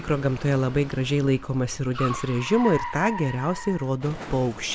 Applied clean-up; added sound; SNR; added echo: none; Car; 12 dB; none.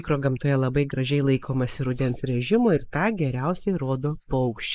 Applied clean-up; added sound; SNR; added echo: neural mask model Resemble Enhance denoiser.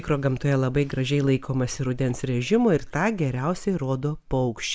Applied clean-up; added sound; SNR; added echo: none; none; none; none.